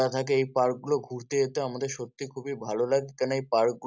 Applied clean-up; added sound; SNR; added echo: none; none; none; none.